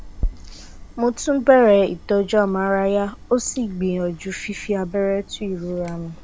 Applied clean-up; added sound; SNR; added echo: none; Chewing, mastication; 14 dB; none.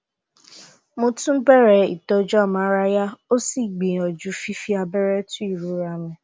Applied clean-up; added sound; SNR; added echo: none; none; none; none.